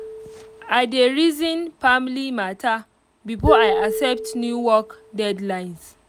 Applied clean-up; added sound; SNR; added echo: none; Marimba, xylophone; 7 dB; none.